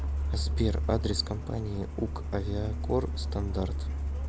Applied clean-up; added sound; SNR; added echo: none; Truck; -1 dB; none.